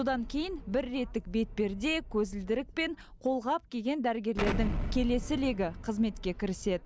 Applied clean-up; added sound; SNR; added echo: none; Explosion; 7 dB; none.